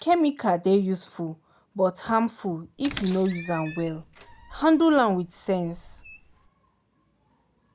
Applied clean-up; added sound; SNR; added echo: none; Squeak; 18 dB; none.